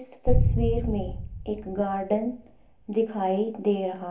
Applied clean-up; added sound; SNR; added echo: none; Boom; 0 dB; reverberation time 0.3 s.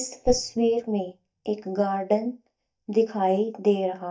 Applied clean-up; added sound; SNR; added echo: neural mask model DeepFilterNet 3.